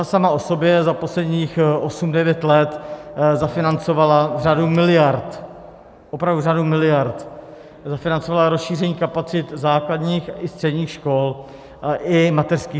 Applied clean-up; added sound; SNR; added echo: none; Printer; 14 dB; none.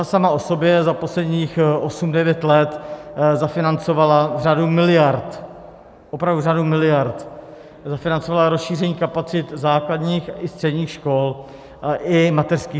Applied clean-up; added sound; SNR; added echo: none; none; none; none.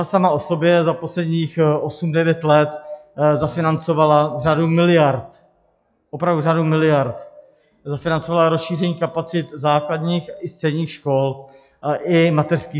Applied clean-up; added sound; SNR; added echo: classical method log-MMSE.